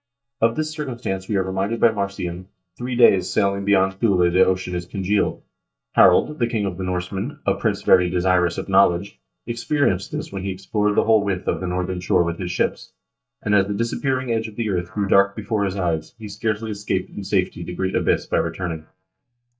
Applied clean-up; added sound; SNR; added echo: neural mask model DeepFilterNet 3.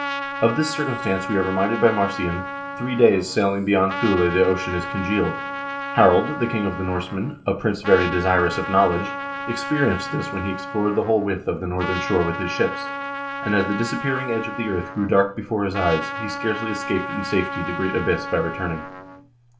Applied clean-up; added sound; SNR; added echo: none; Trumpet; 8 dB; reverberation time 0.9 s.